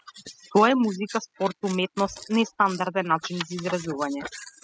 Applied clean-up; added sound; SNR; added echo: classical method spectral subtraction.